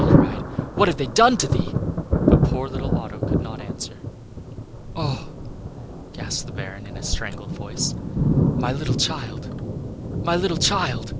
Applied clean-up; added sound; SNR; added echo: none; Thunder; -3 dB; none.